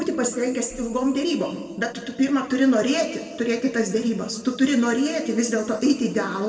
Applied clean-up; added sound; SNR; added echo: none; none; none; reverberation time 1.7 s.